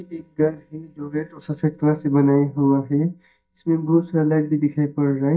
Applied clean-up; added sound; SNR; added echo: neural mask model DeepFilterNet 3.